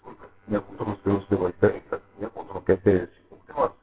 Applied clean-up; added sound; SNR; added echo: neural separator model SepFormer WHAMR!.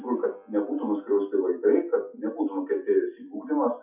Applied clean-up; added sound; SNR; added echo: classical method WPE with log-MMSE.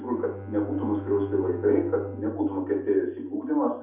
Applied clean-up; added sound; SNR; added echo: none; Bowed string instrument; 13 dB; reverberation time 0.5 s.